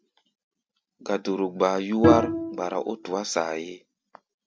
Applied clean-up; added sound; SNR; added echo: none; Bowed string instrument; 0 dB; none.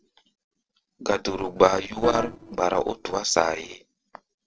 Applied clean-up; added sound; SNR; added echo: neural separator model SepFormer DNS4.